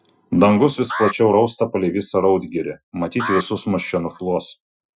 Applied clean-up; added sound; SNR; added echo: classical method Wiener filter.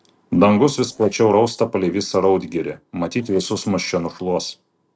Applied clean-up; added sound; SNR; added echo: neural separator model SepFormer DNS4.